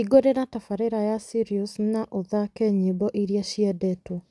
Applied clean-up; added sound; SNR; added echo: none; none; none; none.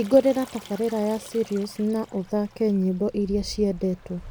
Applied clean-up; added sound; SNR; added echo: none; Stream; 19 dB; none.